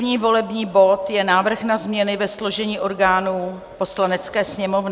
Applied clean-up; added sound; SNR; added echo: none; none; none; none.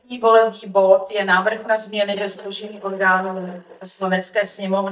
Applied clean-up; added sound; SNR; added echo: neural mask model DeepFilterNet 3.